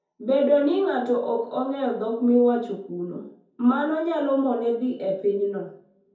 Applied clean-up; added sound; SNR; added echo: none; none; none; reverberation time 0.6 s.